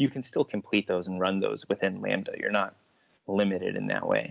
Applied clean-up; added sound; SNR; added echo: none; none; none; none.